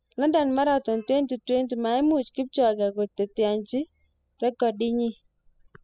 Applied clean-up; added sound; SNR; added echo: classical method spectral subtraction.